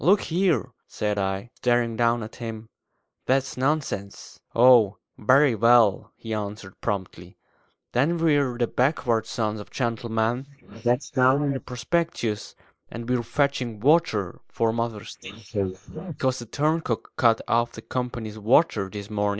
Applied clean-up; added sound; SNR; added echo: neural mask model Resemble Enhance denoiser.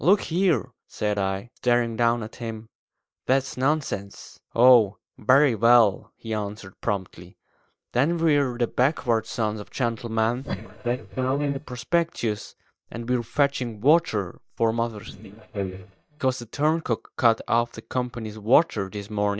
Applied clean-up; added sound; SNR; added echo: neural mask model DeepFilterNet 3.